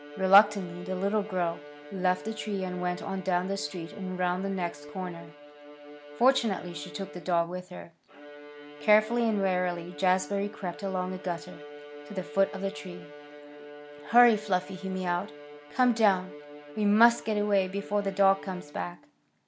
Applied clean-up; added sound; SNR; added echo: none; Bowed string instrument; 16 dB; none.